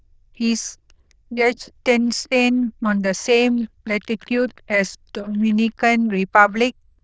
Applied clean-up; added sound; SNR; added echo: neural diffusion model UNIVERSE++.